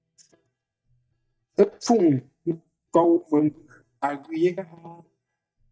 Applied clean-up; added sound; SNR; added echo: neural mask model DeepFilterNet 3.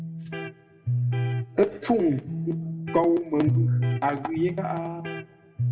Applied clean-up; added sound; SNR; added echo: none; Electric guitar; 1 dB; reverberation time 0.7 s.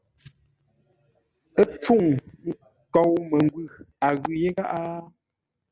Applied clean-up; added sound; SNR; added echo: none; none; none; none.